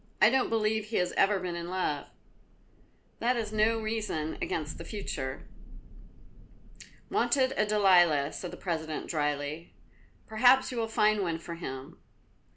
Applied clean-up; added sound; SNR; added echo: none; Thunder; 15 dB; none.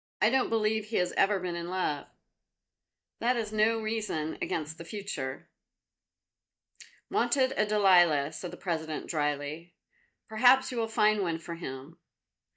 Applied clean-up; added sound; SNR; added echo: neural mask model DeepFilterNet 3.